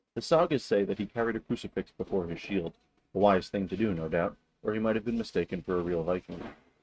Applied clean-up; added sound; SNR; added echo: neural mask model RNNoise.